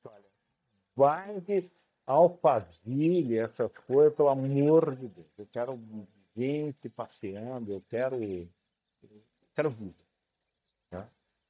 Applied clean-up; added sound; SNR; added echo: neural mask model DeepFilterNet 3.